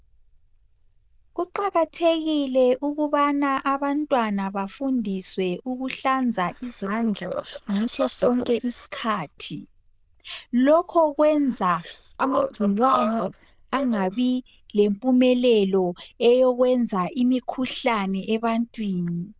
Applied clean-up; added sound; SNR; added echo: neural diffusion model UNIVERSE++.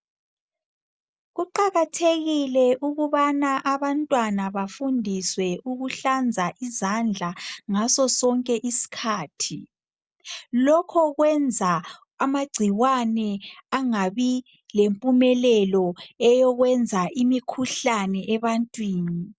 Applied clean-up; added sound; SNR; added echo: none; none; none; none.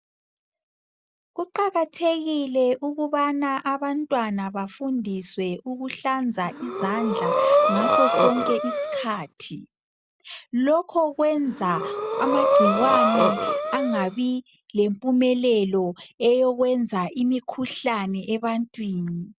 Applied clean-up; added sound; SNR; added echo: none; Breathing; -2 dB; none.